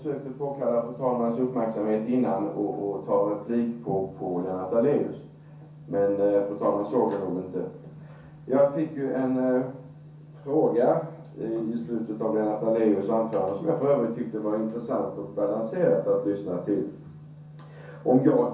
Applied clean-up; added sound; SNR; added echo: none; none; none; reverberation time 0.6 s.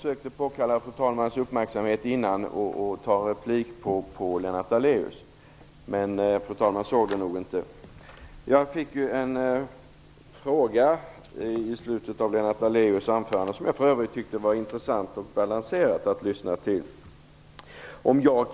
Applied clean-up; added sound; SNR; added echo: none; none; none; none.